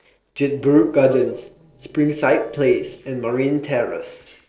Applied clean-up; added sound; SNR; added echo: neural separator model SepFormer DNS4.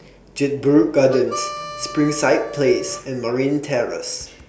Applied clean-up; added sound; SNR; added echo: none; Harmonica; 13 dB; none.